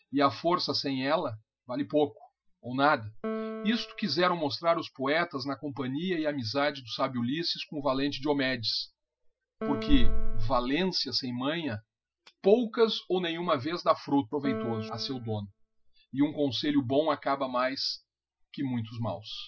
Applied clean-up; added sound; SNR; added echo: classical method spectral subtraction.